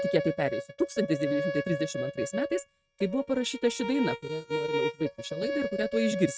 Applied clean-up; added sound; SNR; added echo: neural mask model RNNoise.